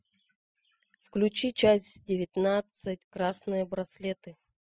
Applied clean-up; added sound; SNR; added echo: classical method spectral subtraction.